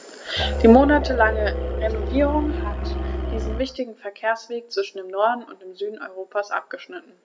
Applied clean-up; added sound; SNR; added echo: none; Musical instrument; 3 dB; none.